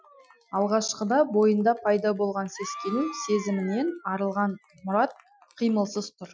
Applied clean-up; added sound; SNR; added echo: classical method Wiener filter.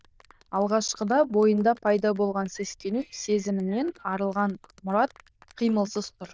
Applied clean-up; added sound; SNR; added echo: neural diffusion model UNIVERSE++.